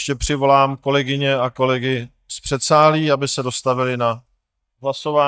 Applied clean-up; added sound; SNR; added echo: neural mask model DeepFilterNet 3.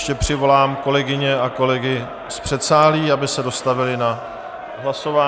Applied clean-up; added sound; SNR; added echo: none; Crowd; 13 dB; none.